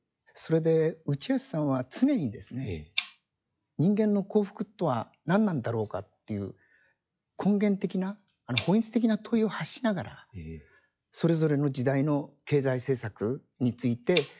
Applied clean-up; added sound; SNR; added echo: classical method log-MMSE.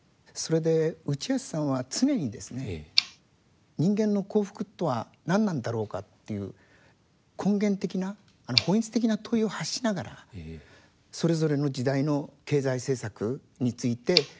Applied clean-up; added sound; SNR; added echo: none; Tick; 11 dB; none.